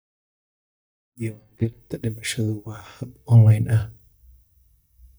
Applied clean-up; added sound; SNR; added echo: neural mask model DeepFilterNet 3.